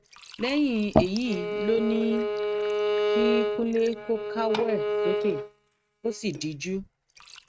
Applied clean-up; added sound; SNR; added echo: neural mask model RNNoise.